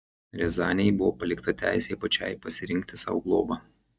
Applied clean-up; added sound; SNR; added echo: neural mask model DeepFilterNet 3.